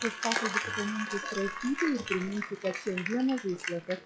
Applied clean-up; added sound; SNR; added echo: classical method log-MMSE.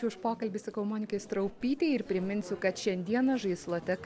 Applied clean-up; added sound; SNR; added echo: none; none; none; none.